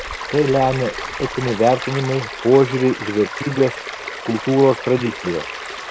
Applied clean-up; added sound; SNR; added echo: none; Stream; 10 dB; none.